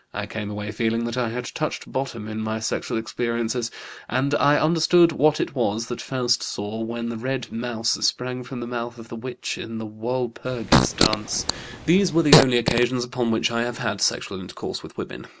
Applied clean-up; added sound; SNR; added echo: none; Fart; -2 dB; none.